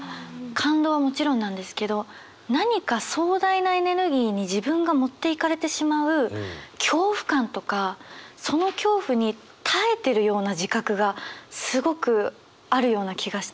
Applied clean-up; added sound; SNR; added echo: none; none; none; none.